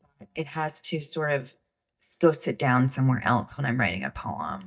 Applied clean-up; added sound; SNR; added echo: neural mask model DeepFilterNet 3.